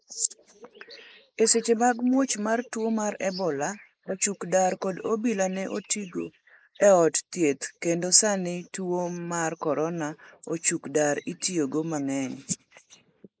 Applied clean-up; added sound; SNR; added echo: neural mask model Resemble Enhance denoiser.